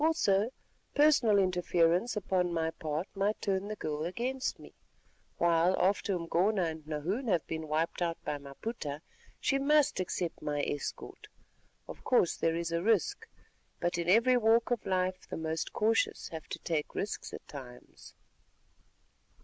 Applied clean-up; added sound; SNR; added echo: none; none; none; none.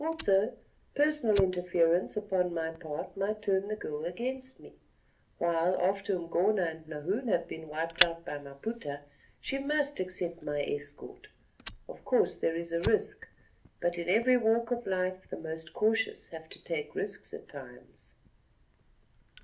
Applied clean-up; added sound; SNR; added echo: none; Fire; 10 dB; reverberation time 0.3 s.